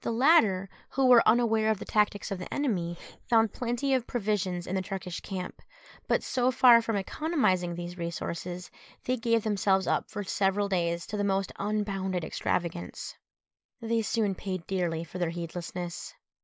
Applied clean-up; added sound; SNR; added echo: neural mask model Resemble Enhance denoiser.